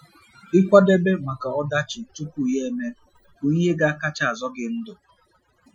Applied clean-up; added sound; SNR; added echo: classical method Wiener filter.